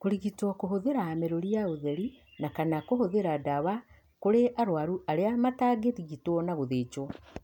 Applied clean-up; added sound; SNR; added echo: none; none; none; none.